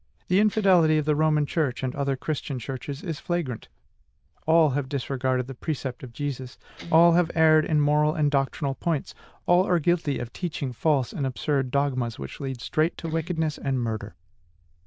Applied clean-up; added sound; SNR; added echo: neural diffusion model UNIVERSE++.